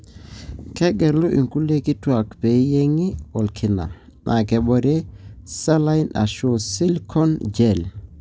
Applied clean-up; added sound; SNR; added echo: none; none; none; none.